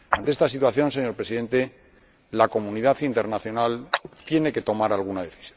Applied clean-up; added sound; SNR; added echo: neural mask model Resemble Enhance denoiser.